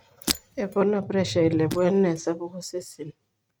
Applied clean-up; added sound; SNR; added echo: neural mask model RNNoise.